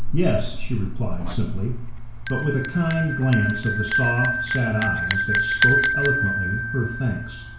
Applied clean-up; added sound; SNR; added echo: none; Bell; -1 dB; reverberation time 0.6 s.